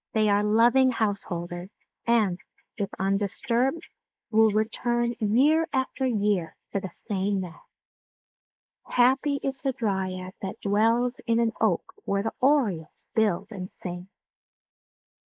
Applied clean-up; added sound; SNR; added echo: neural mask model Resemble Enhance denoiser.